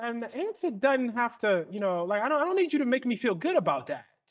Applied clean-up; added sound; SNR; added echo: neural mask model DeepFilterNet 3.